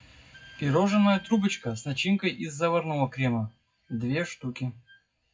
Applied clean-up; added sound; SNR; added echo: classical method WPE with log-MMSE.